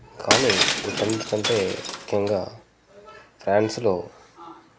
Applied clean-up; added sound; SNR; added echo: none; Shatter; 1 dB; none.